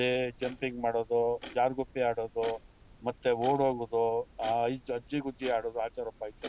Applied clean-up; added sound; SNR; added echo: none; Clock; 19 dB; none.